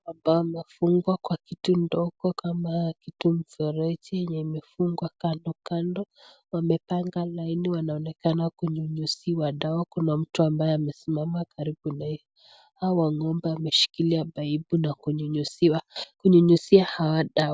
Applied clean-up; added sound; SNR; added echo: none; none; none; none.